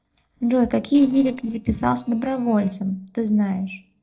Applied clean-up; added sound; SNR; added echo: neural separator model SepFormer DNS4.